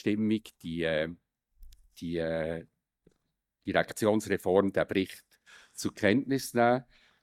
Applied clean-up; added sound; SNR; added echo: neural mask model DeepFilterNet 3.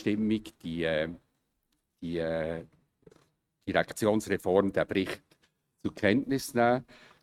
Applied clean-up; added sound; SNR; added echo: neural mask model RNNoise.